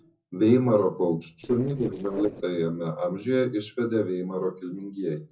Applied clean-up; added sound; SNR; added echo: neural separator model SepFormer DNS4.